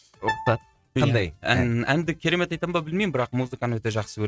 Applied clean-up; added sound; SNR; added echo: neural mask model RNNoise.